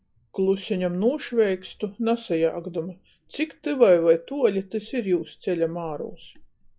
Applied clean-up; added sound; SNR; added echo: classical method log-MMSE.